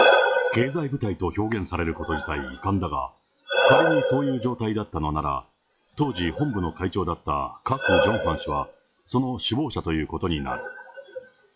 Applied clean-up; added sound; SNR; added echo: classical method log-MMSE.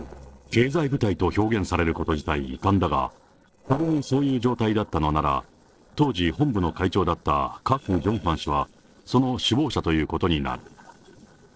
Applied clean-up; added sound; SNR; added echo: neural separator model SepFormer DNS4.